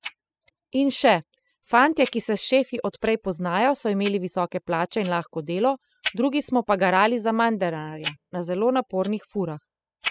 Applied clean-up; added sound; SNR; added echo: classical method spectral subtraction.